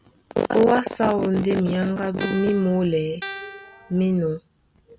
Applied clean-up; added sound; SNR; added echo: none; Guitar; 14 dB; none.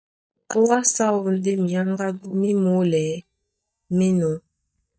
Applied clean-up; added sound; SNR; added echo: neural mask model DeepFilterNet 3.